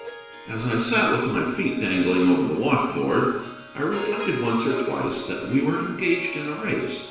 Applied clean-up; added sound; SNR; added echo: none; Harp; 15 dB; reverberation time 1.0 s.